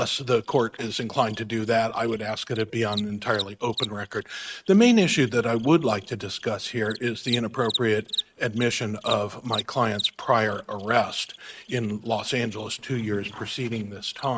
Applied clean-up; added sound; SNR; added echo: neural mask model RNNoise.